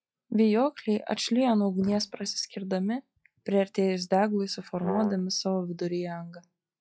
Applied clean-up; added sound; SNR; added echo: classical method log-MMSE.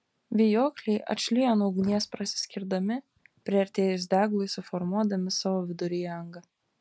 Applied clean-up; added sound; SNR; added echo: none; none; none; none.